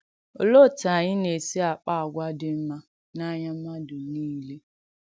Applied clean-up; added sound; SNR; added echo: none; none; none; none.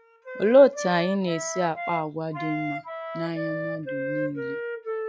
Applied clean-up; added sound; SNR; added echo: classical method log-MMSE.